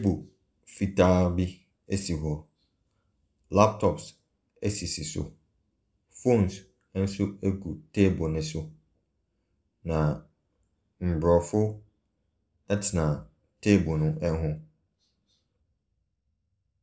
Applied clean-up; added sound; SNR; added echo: none; none; none; none.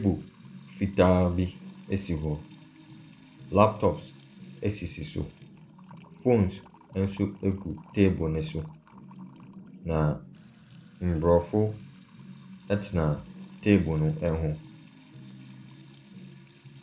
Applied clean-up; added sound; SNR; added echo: none; Trickle, dribble / Water tap, faucet / Music; 19 dB; none.